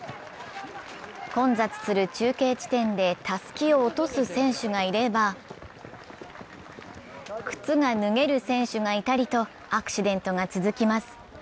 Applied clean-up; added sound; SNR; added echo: none; none; none; none.